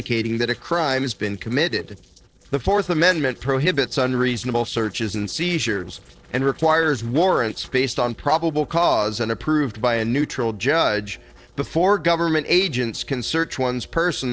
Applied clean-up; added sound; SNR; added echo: neural separator model SepFormer DNS4.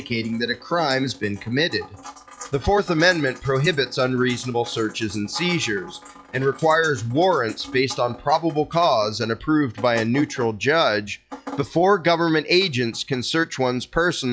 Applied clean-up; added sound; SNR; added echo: classical method log-MMSE.